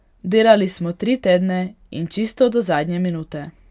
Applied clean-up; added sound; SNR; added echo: none; none; none; none.